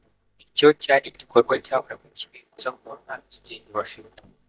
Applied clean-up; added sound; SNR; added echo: neural mask model DeepFilterNet 3.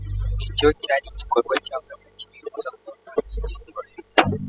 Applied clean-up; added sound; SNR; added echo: classical method spectral subtraction.